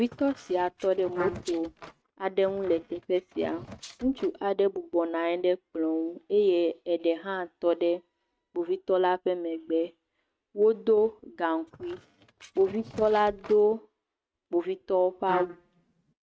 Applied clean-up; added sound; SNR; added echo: neural mask model RNNoise.